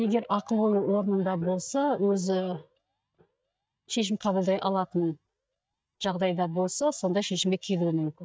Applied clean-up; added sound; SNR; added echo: neural mask model DeepFilterNet 3.